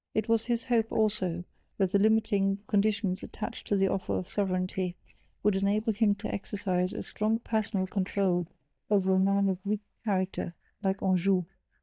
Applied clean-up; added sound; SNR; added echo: neural mask model DeepFilterNet 3.